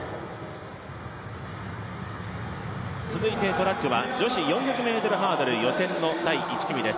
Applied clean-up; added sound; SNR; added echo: none; none; none; none.